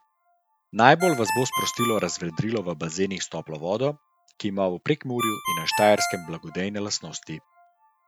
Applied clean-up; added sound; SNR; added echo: none; Ringtone; 8 dB; none.